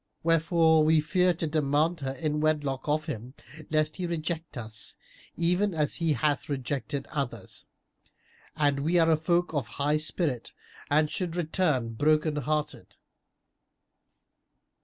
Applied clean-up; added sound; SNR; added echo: none; none; none; none.